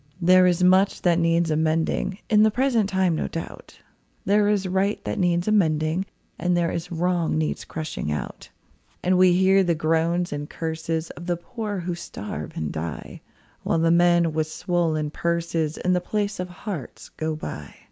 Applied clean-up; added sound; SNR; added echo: none; none; none; none.